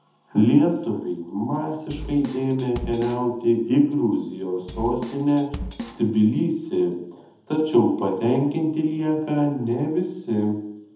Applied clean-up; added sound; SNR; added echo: none; Drum kit; 13 dB; reverberation time 0.8 s.